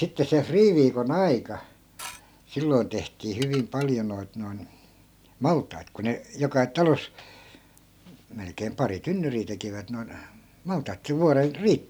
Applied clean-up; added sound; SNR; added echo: none; Dishes, pots, and pans / Glass; 18 dB; none.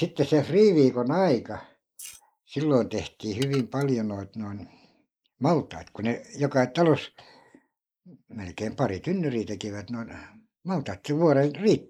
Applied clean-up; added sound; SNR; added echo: neural mask model Resemble Enhance denoiser.